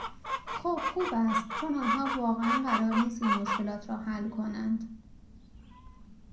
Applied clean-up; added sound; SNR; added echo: none; Chicken, rooster; 3 dB; reverberation time 0.6 s.